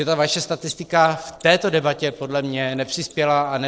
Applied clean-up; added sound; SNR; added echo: neural separator model SepFormer DNS4.